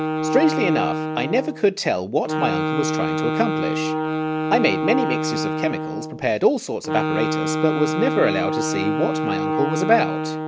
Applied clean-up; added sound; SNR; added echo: none; Wind instrument, woodwind instrument; 1 dB; none.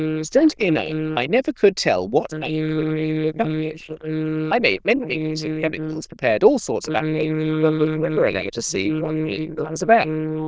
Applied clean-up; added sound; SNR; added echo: neural diffusion model UNIVERSE++.